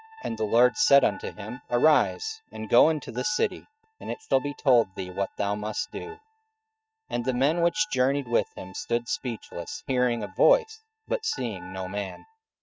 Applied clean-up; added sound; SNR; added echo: neural mask model RNNoise.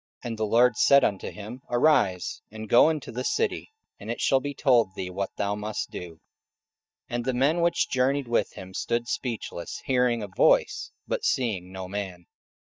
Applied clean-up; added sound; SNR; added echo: neural mask model DeepFilterNet 3.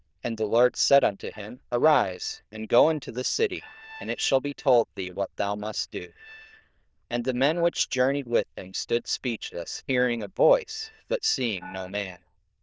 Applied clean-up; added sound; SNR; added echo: neural diffusion model UNIVERSE++.